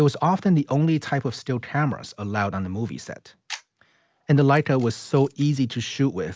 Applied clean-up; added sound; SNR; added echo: none; none; none; none.